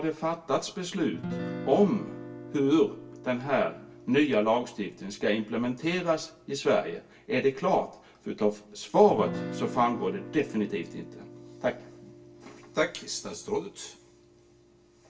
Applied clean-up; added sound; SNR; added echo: none; Guitar; 14 dB; reverberation time 0.2 s.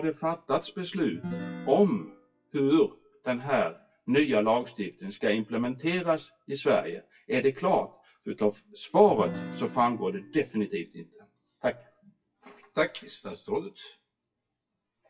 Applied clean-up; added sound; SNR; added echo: classical method WPE with log-MMSE.